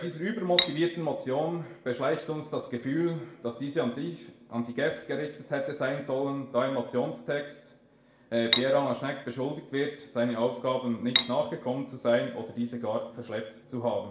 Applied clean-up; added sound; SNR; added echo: none; Cutlery, silverware; -3 dB; reverberation time 0.5 s.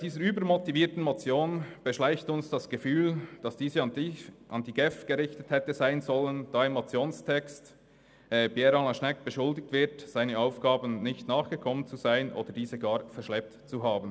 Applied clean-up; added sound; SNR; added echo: none; none; none; none.